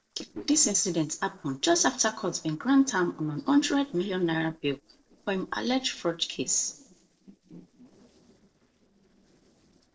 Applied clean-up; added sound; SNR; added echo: neural separator model SepFormer DNS4.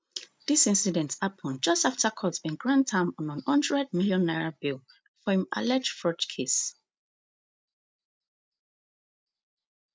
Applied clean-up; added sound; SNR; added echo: none; none; none; none.